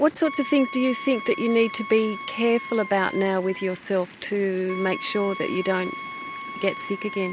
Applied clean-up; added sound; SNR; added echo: none; Wind instrument, woodwind instrument; 12 dB; none.